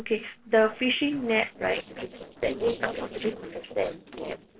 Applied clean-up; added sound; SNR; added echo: neural separator model SepFormer DNS4.